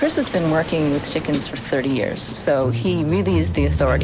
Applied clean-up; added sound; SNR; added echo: none; Waves, surf; 14 dB; none.